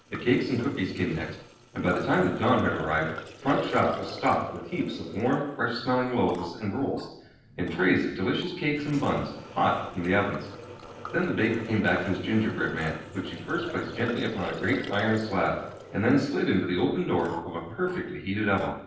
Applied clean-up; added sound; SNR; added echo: neural separator model SepFormer DNS4.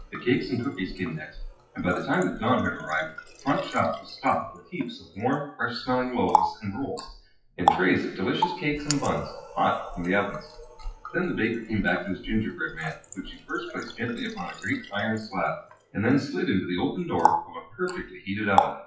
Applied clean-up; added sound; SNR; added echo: classical method WPE with log-MMSE.